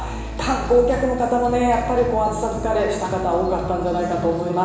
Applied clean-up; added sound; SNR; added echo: none; none; none; reverberation time 1.0 s.